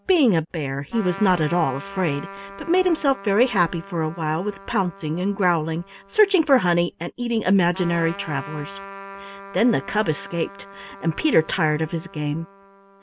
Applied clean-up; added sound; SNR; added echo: none; Trumpet; 17 dB; none.